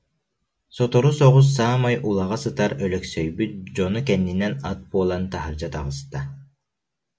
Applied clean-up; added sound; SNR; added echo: none; none; none; none.